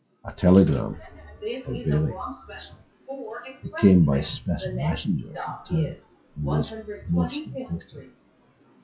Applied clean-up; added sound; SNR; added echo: classical method WPE with log-MMSE.